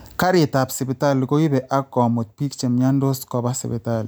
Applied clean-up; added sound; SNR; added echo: none; none; none; none.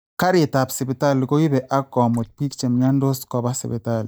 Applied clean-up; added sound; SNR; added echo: neural mask model DeepFilterNet 3.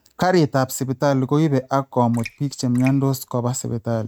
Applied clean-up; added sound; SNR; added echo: neural mask model RNNoise.